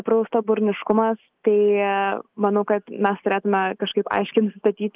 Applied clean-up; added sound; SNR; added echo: none; none; none; none.